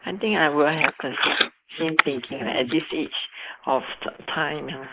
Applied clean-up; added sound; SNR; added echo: neural mask model Resemble Enhance denoiser.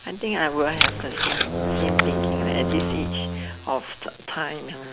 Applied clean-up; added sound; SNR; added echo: none; Packing tape, duct tape + Brass instrument; -3 dB; none.